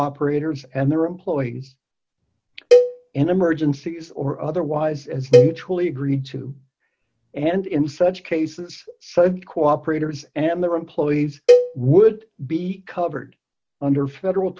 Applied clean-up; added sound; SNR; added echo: none; Cowbell; -2 dB; none.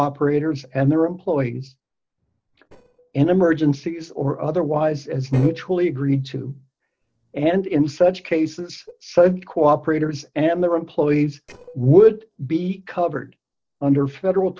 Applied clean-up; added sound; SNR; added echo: neural separator model SepFormer DNS4.